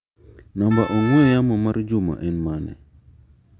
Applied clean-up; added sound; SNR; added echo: none; Wind instrument, woodwind instrument; 11 dB; none.